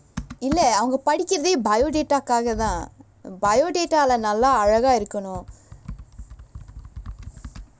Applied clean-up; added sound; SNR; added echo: none; Computer keyboard; 16 dB; none.